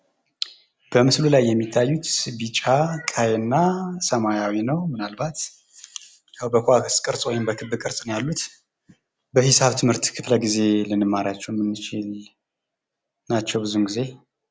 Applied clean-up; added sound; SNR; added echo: none; none; none; none.